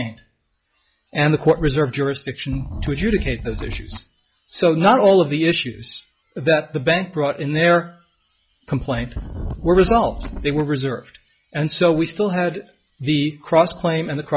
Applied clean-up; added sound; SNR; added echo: classical method log-MMSE.